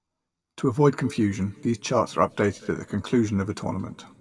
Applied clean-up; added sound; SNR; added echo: none; none; none; reverberation time 1.6 s.